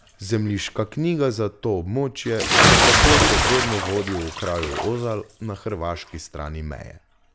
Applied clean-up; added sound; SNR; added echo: none; Bathtub (filling or washing) / Splash, splatter; -3 dB; none.